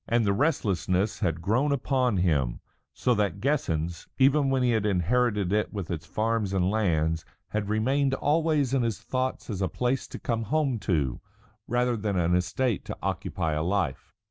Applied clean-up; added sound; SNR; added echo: none; none; none; none.